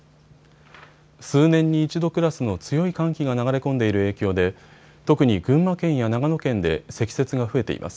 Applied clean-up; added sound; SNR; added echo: none; none; none; none.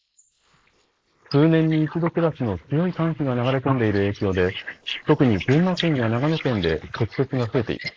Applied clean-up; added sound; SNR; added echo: neural mask model Resemble Enhance denoiser.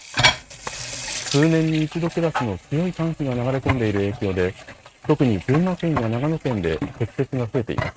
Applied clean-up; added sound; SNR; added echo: neural mask model RNNoise.